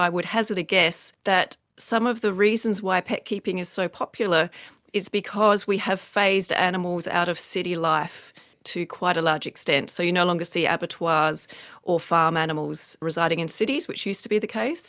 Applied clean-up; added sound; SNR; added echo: none; none; none; none.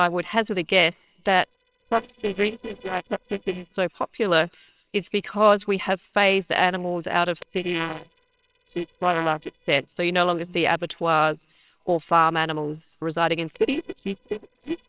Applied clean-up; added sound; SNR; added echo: neural separator model SepFormer WHAMR!.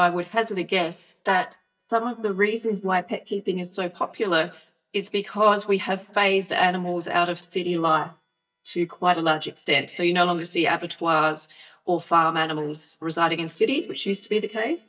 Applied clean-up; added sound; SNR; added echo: neural mask model DeepFilterNet 3.